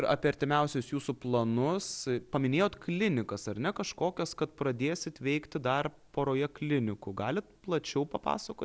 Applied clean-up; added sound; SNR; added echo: none; none; none; none.